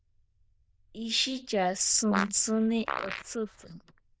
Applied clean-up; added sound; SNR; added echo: neural diffusion model UNIVERSE++.